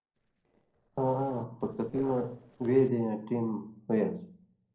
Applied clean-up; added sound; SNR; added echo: neural separator model SepFormer DNS4.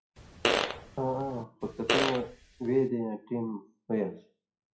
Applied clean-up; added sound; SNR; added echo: classical method WPE with log-MMSE.